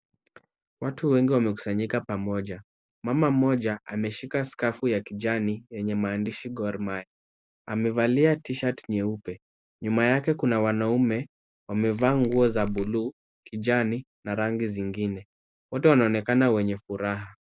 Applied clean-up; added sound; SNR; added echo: neural mask model Resemble Enhance denoiser.